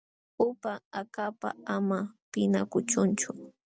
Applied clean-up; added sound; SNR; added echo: none; none; none; none.